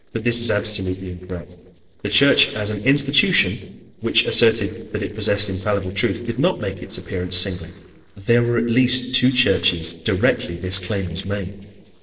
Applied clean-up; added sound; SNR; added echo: neural separator model SepFormer DNS4.